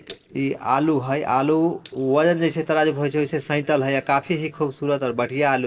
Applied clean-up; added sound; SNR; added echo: neural separator model SepFormer DNS4.